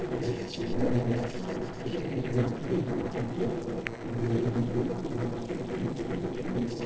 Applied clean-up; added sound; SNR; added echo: neural separator model SepFormer DNS4.